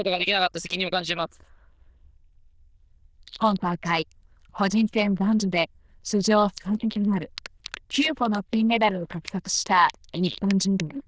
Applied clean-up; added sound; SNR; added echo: neural diffusion model UNIVERSE++.